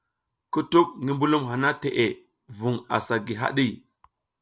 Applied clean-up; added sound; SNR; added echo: none; none; none; none.